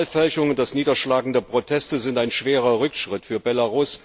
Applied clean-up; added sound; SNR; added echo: none; none; none; none.